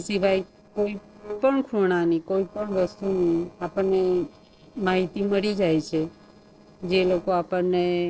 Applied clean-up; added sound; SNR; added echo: neural separator model SepFormer DNS4.